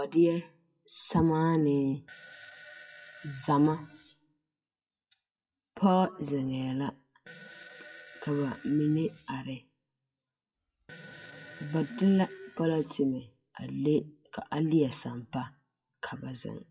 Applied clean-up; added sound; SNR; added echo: classical method WPE with log-MMSE.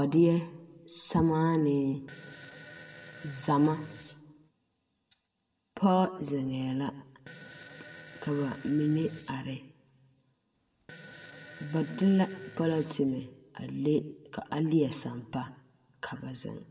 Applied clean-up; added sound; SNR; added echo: none; Fart; 18 dB; reverberation time 0.9 s.